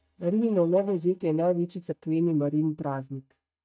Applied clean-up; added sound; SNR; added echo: neural mask model DeepFilterNet 3.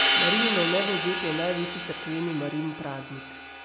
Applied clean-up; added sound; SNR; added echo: none; Hi-hat; -1 dB; none.